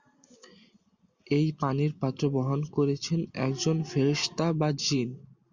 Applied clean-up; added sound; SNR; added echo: none; none; none; none.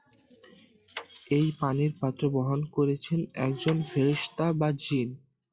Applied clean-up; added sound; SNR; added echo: classical method log-MMSE.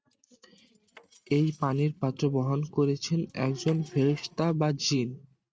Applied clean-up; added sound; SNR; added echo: neural mask model RNNoise.